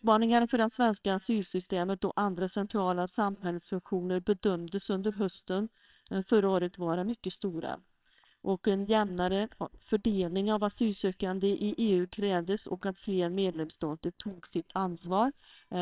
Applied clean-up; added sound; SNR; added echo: neural separator model SepFormer WHAMR!.